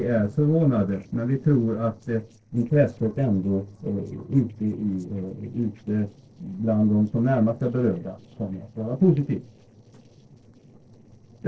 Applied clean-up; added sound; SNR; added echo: neural separator model SepFormer DNS4.